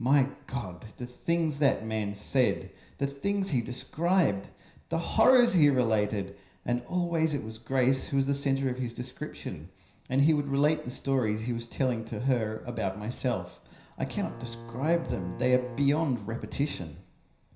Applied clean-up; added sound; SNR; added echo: none; Bowed string instrument; 14 dB; reverberation time 0.5 s.